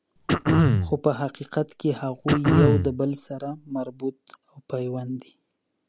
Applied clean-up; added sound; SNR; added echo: none; Cough; -4 dB; none.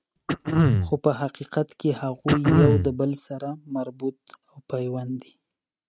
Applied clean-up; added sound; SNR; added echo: neural mask model RNNoise.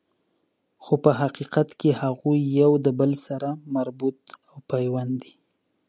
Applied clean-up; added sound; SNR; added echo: none; none; none; none.